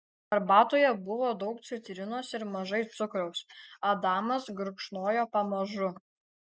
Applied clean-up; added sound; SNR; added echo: none; none; none; none.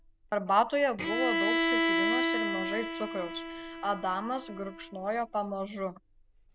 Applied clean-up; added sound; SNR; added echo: none; Bowed string instrument; 0 dB; none.